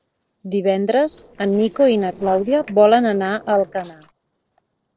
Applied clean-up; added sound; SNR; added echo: neural separator model SepFormer DNS4.